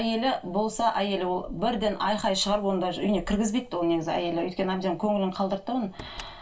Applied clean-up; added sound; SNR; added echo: none; Keys jangling; 19 dB; reverberation time 0.2 s.